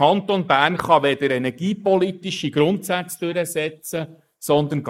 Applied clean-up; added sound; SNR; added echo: neural mask model Resemble Enhance denoiser.